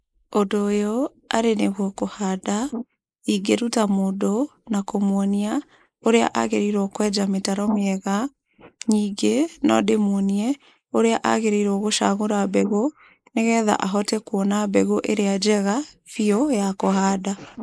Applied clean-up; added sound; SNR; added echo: neural mask model Resemble Enhance denoiser.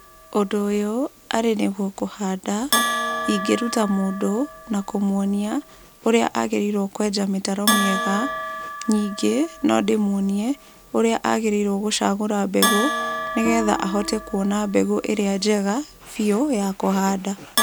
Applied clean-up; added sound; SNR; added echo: none; Bell + Guitar; 7 dB; none.